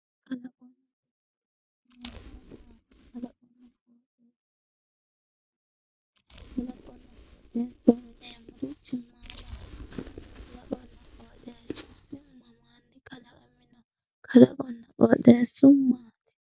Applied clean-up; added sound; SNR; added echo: neural mask model DeepFilterNet 3.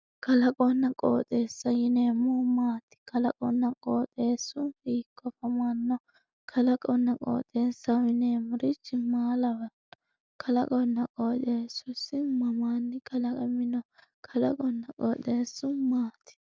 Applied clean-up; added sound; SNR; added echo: none; none; none; none.